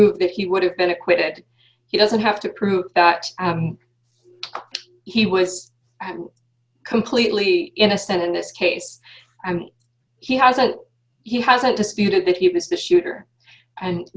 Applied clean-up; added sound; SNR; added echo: none; none; none; none.